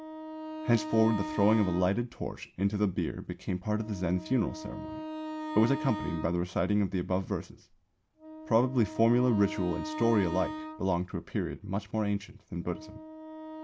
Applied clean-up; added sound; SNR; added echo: none; Wind instrument, woodwind instrument; 11 dB; none.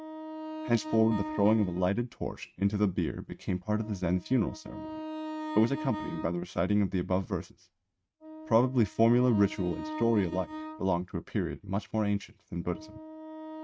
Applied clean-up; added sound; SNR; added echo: neural mask model RNNoise.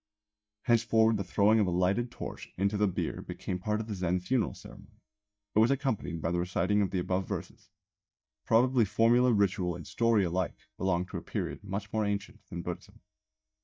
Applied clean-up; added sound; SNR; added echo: neural mask model DeepFilterNet 3.